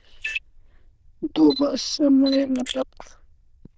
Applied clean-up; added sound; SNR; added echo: neural diffusion model UNIVERSE++.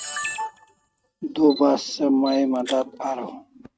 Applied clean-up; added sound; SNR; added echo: neural mask model RNNoise.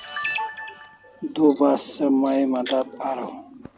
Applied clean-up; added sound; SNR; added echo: none; Camera; 11 dB; none.